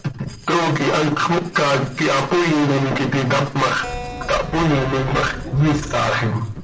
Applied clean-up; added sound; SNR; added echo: none; Keyboard (musical); 10 dB; reverberation time 1.0 s.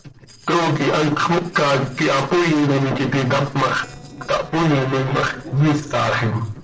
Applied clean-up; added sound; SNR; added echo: neural separator model SepFormer DNS4.